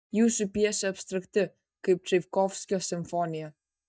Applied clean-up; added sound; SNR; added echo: neural mask model DeepFilterNet 3.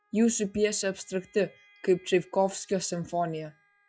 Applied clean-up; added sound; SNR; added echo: classical method log-MMSE.